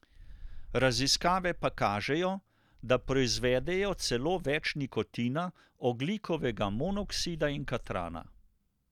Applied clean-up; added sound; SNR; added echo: none; Wind; 12 dB; none.